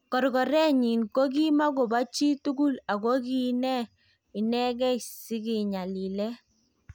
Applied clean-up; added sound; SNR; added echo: none; none; none; none.